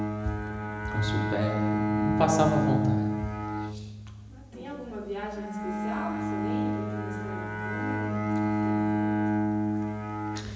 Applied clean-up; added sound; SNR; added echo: none; Bowed string instrument; -4 dB; reverberation time 1.0 s.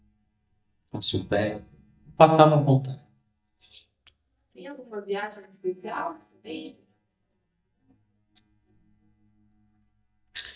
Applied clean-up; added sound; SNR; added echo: neural mask model DeepFilterNet 3.